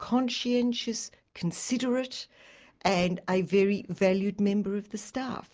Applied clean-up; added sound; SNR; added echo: none; none; none; none.